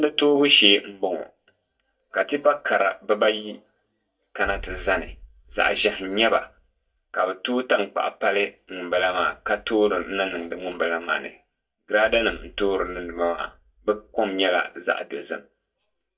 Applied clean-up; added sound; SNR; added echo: neural mask model DeepFilterNet 3.